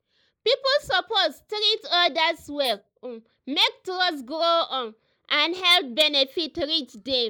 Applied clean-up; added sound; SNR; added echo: neural mask model Resemble Enhance denoiser.